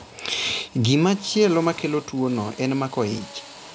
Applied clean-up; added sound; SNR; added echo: none; Drill; 20 dB; none.